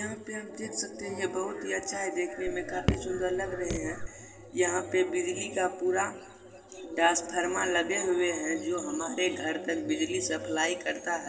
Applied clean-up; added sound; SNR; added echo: none; Raindrop / Drip; 4 dB; reverberation time 2.4 s.